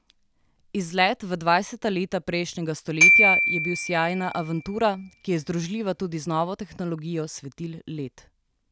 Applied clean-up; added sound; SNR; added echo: none; Glockenspiel; -4 dB; none.